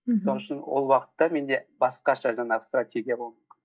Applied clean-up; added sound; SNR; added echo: neural mask model DeepFilterNet 3.